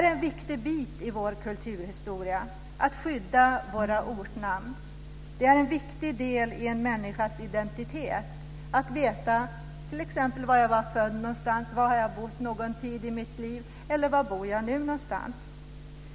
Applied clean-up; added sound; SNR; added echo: none; Bowed string instrument; 18 dB; none.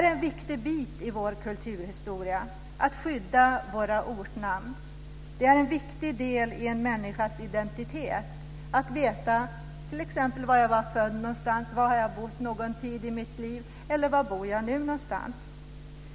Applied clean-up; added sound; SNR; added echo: none; none; none; none.